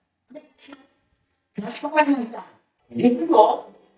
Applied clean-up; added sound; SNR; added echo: neural mask model DeepFilterNet 3.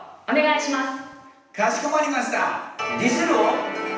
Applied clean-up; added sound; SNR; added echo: none; Vehicle horn, car horn, honking; 19 dB; reverberation time 0.9 s.